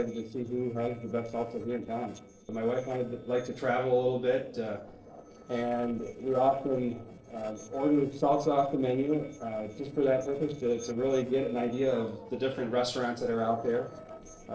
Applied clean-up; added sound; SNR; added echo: neural separator model SepFormer DNS4.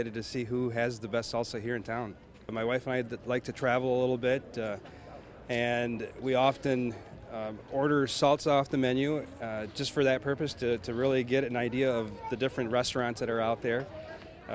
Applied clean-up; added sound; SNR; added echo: none; none; none; none.